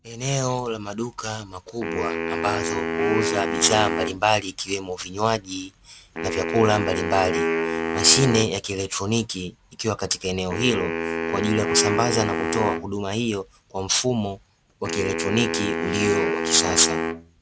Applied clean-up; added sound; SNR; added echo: none; Wind instrument, woodwind instrument; 3 dB; none.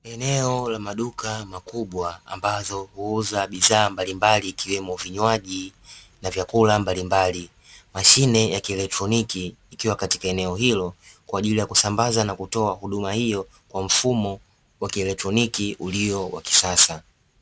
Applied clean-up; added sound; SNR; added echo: none; none; none; none.